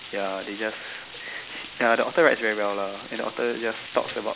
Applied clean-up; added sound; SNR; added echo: none; Water; 14 dB; none.